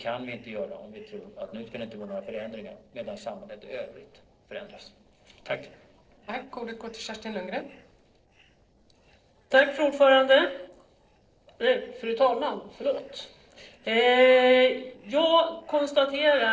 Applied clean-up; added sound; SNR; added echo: neural separator model SepFormer DNS4.